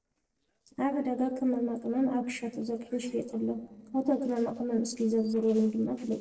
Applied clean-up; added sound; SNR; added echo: neural separator model SepFormer DNS4.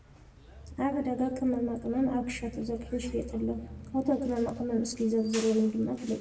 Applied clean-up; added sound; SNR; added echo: none; Bus; 15 dB; reverberation time 0.6 s.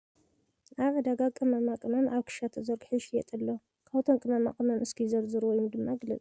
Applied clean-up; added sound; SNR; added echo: none; none; none; none.